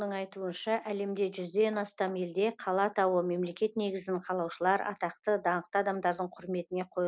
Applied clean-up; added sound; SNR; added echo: none; none; none; none.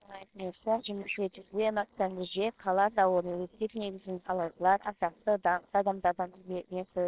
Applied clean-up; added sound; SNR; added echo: neural separator model SepFormer WHAMR!.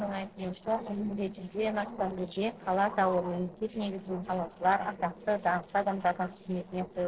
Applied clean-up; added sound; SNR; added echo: neural separator model SepFormer DNS4.